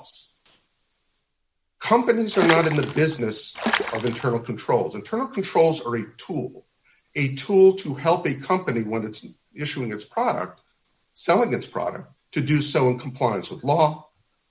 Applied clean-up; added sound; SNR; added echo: none; Water / Splash, splatter; 4 dB; none.